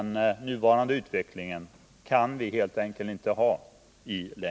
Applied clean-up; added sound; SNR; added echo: none; none; none; none.